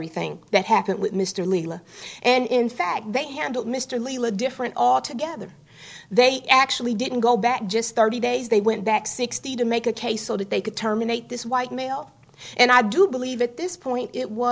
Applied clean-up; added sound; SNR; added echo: none; none; none; none.